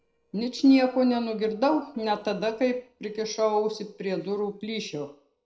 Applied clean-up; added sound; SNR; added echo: neural separator model SepFormer DNS4.